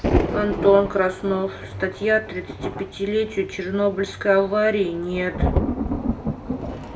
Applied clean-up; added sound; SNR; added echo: none; Thunder; 4 dB; reverberation time 0.5 s.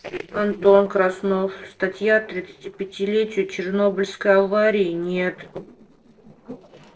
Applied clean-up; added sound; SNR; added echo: neural separator model SepFormer DNS4.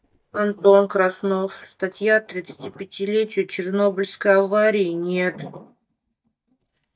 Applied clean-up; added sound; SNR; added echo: neural mask model DeepFilterNet 3.